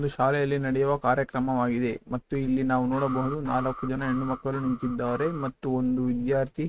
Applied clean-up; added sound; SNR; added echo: neural mask model RNNoise.